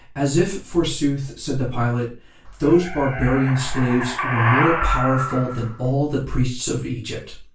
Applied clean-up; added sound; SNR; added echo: none; Animal; 5 dB; reverberation time 0.3 s.